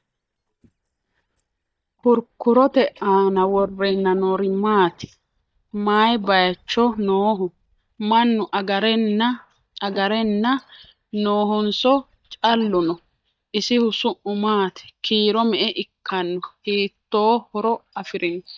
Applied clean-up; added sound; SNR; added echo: neural mask model DeepFilterNet 3.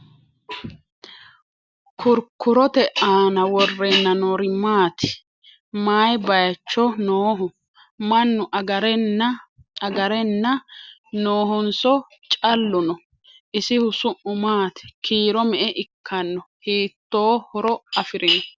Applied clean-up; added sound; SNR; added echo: none; none; none; none.